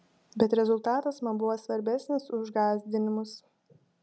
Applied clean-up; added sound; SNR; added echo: none; none; none; none.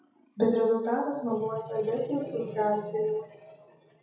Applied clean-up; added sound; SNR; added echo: classical method WPE with log-MMSE.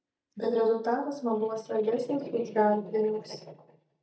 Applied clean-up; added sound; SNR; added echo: neural mask model DeepFilterNet 3.